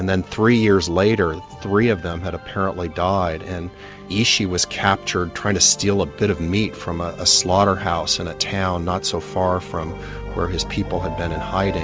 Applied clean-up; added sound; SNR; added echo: none; none; none; none.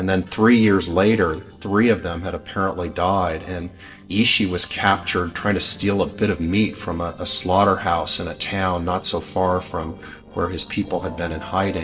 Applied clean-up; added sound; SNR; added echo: neural separator model SepFormer DNS4.